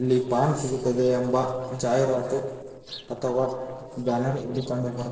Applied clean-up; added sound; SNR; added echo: neural separator model SepFormer DNS4.